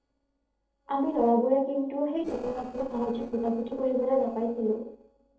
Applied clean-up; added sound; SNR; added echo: neural separator model SepFormer DNS4.